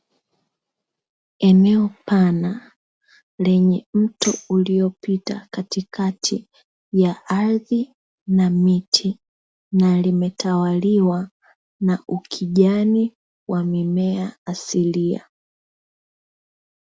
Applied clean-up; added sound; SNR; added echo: none; Tambourine; 15 dB; none.